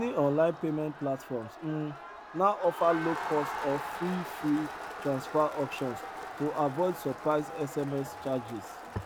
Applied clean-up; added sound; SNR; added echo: none; Crowd; 9 dB; none.